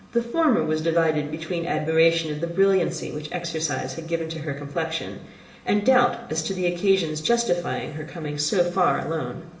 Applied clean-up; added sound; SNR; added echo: none; none; none; reverberation time 1.6 s.